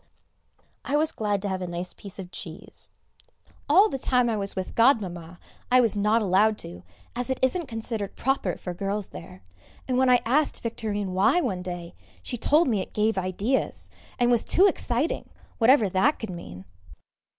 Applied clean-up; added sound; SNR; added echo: none; none; none; none.